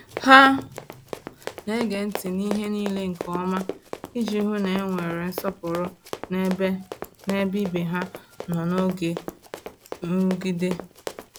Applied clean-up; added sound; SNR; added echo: none; Run; 12 dB; none.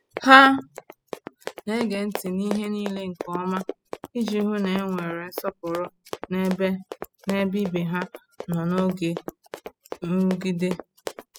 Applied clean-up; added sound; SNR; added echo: classical method spectral subtraction.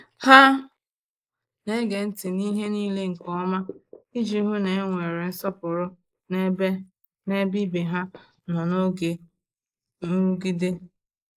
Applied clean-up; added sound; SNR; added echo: neural mask model Resemble Enhance denoiser.